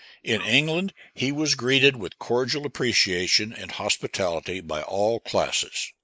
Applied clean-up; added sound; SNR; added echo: neural mask model Resemble Enhance denoiser.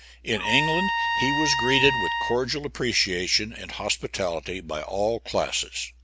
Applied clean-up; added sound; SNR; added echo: none; Trumpet; 1 dB; none.